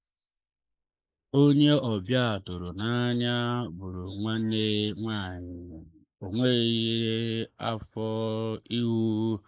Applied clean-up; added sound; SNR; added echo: neural mask model Resemble Enhance denoiser.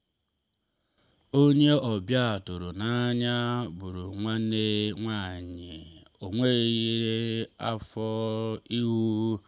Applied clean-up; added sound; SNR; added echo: none; none; none; none.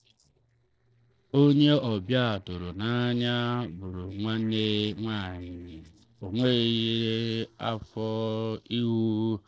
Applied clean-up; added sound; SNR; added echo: neural separator model SepFormer DNS4.